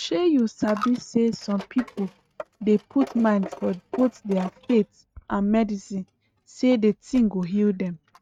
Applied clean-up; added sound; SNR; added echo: neural mask model RNNoise.